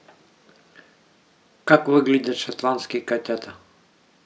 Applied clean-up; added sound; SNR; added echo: none; none; none; none.